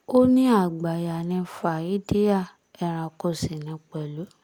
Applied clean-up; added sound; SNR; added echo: none; none; none; none.